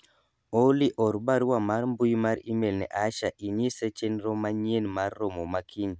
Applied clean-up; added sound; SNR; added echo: none; none; none; none.